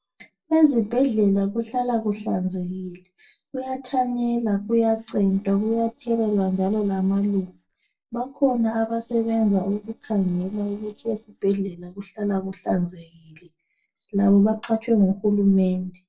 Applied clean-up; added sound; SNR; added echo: neural separator model SepFormer DNS4.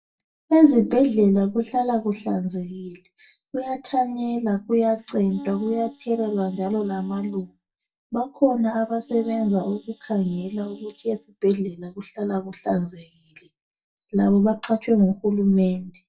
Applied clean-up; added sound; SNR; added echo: neural mask model DeepFilterNet 3.